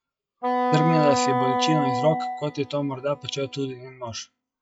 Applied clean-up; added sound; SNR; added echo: classical method log-MMSE.